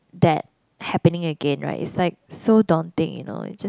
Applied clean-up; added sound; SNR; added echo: none; none; none; none.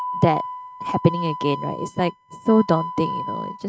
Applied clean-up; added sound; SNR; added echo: neural mask model RNNoise.